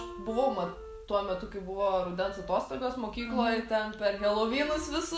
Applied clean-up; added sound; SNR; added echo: none; Wind instrument, woodwind instrument; 15 dB; none.